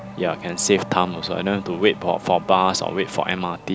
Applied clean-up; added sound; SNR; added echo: none; Race car, auto racing / Accelerating, revving, vroom; 15 dB; none.